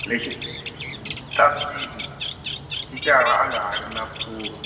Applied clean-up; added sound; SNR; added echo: none; Bird; 8 dB; reverberation time 1.9 s.